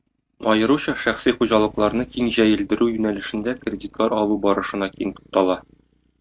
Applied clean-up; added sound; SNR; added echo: neural mask model RNNoise.